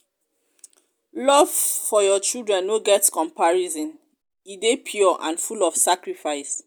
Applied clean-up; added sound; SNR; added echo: none; none; none; none.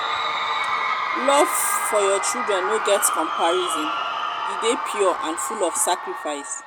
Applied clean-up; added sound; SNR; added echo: none; Crowd / Cheering; 1 dB; none.